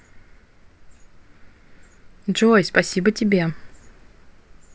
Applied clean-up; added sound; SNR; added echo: none; none; none; none.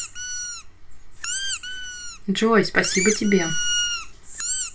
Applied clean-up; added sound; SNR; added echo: none; Squeak; 4 dB; reverberation time 0.2 s.